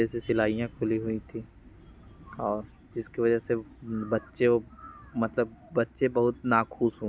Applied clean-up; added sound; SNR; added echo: none; none; none; none.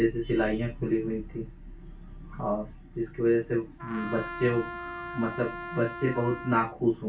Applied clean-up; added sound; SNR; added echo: none; Trumpet; 10 dB; reverberation time 0.2 s.